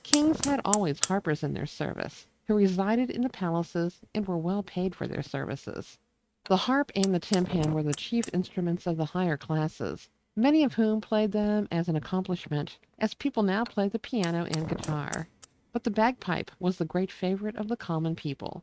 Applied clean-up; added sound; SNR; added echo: neural mask model RNNoise.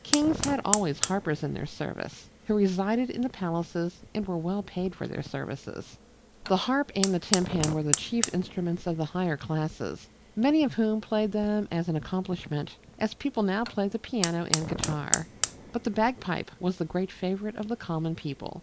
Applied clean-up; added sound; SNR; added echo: none; Fire; 8 dB; none.